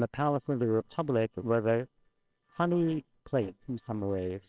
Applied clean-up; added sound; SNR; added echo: neural separator model SepFormer WHAMR!.